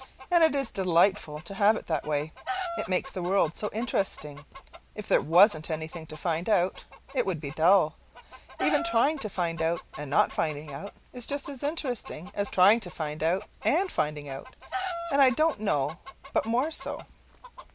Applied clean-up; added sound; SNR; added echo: none; Chicken, rooster; 14 dB; none.